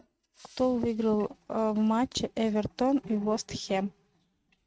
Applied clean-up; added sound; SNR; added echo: neural mask model RNNoise.